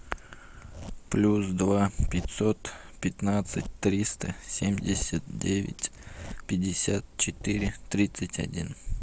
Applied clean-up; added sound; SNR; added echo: none; Zipper (clothing); 13 dB; none.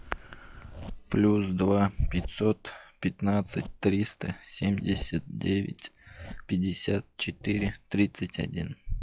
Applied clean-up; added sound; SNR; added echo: classical method log-MMSE.